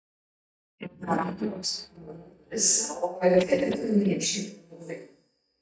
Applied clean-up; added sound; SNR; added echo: neural mask model DeepFilterNet 3.